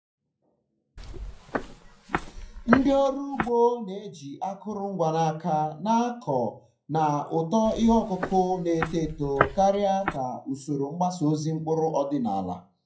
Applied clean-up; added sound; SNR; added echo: classical method WPE with log-MMSE.